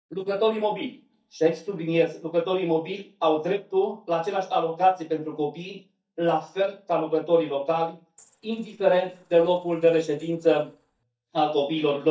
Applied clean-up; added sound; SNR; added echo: neural mask model DeepFilterNet 3.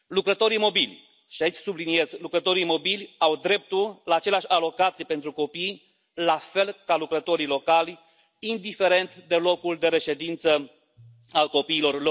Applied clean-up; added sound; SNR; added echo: none; none; none; none.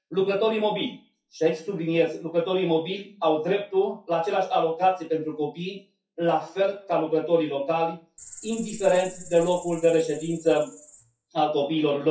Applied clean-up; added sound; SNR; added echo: classical method WPE with log-MMSE.